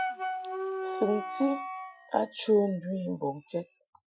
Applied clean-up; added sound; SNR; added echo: classical method Wiener filter.